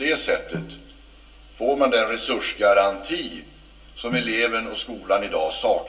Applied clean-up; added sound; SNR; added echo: none; Snare drum; 17 dB; reverberation time 0.2 s.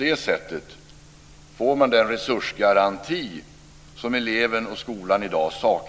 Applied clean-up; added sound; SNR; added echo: none; none; none; none.